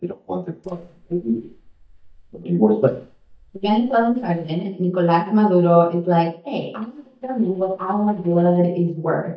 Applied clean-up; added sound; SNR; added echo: neural mask model DeepFilterNet 3.